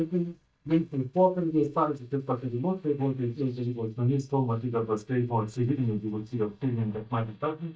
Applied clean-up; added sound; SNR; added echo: neural mask model DeepFilterNet 3.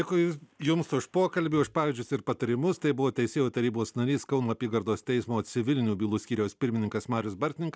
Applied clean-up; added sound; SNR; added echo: none; none; none; none.